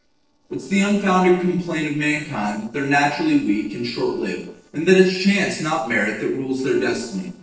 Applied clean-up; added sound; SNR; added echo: neural separator model SepFormer DNS4.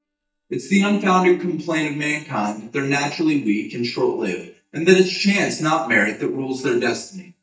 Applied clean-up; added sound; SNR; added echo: neural mask model DeepFilterNet 3.